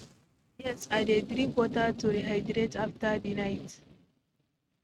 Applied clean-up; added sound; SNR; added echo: neural mask model RNNoise.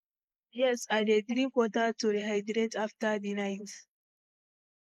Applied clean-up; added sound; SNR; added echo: neural mask model Resemble Enhance denoiser.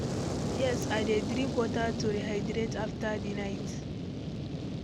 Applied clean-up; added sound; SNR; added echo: none; Fire; 0 dB; none.